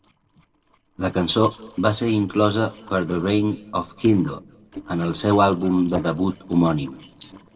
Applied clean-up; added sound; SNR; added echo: neural separator model SepFormer DNS4.